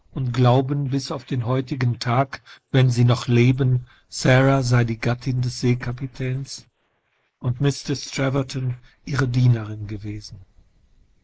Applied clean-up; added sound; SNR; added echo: neural mask model Resemble Enhance denoiser.